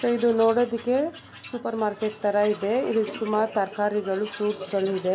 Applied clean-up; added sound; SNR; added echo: none; Tools; 19 dB; none.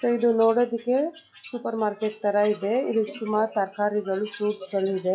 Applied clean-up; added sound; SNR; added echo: classical method log-MMSE.